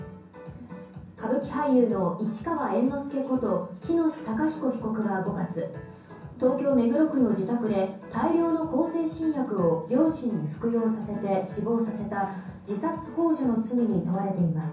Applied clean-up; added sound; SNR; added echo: none; none; none; reverberation time 0.6 s.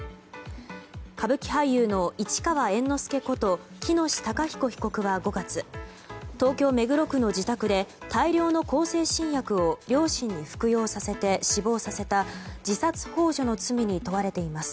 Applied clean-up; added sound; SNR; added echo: none; none; none; none.